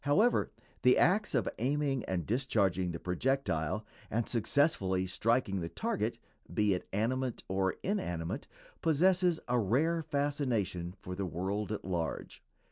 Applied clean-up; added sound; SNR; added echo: none; none; none; none.